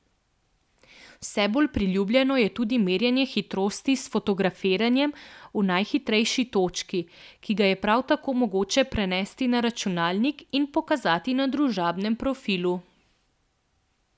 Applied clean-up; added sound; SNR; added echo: none; none; none; none.